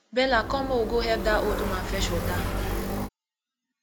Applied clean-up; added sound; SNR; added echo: none; Motorcycle; 1 dB; none.